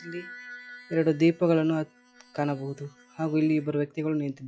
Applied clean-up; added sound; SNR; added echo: classical method log-MMSE.